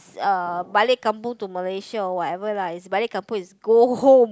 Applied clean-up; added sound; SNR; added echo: none; none; none; none.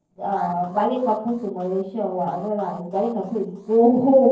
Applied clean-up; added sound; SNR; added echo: neural separator model SepFormer DNS4.